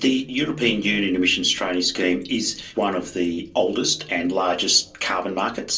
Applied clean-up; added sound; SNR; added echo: none; none; none; reverberation time 0.3 s.